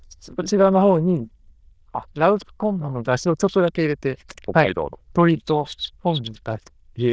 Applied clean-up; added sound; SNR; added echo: neural diffusion model UNIVERSE++.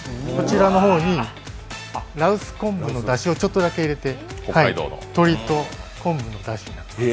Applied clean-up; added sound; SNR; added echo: none; none; none; none.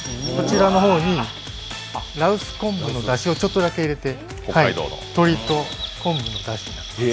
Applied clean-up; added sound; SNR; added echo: none; Chirp, tweet; 13 dB; none.